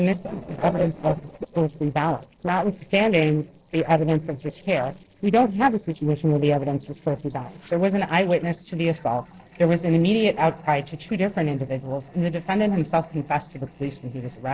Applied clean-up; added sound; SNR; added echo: neural separator model SepFormer DNS4.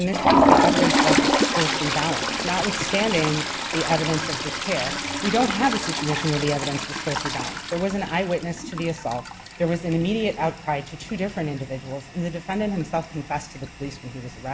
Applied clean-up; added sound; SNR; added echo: none; Toilet flush; -1 dB; none.